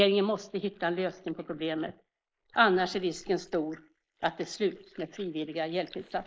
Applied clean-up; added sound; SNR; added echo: neural mask model Resemble Enhance denoiser.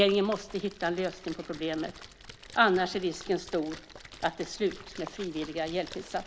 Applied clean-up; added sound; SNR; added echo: none; Splash, splatter; 17 dB; none.